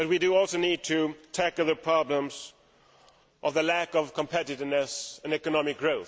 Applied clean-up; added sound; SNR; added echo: none; none; none; none.